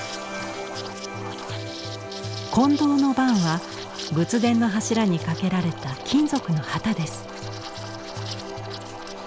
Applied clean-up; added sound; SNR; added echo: none; Liquid; 14 dB; none.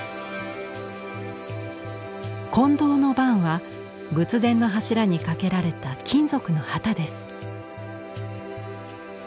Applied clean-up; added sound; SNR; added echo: none; none; none; none.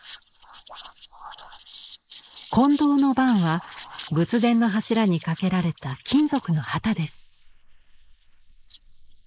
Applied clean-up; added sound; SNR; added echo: neural mask model Resemble Enhance denoiser.